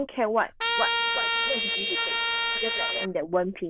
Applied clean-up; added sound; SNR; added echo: neural diffusion model UNIVERSE++.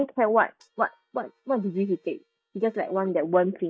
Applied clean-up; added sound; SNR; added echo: neural mask model DeepFilterNet 3.